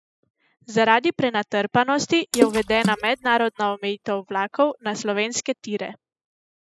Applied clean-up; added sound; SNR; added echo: classical method spectral subtraction.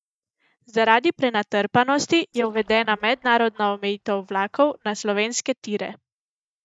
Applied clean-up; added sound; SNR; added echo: neural mask model DeepFilterNet 3.